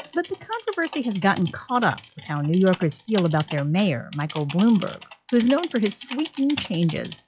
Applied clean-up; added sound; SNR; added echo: classical method log-MMSE.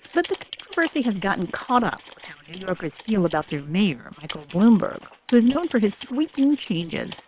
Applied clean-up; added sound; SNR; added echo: neural separator model SepFormer WHAM!.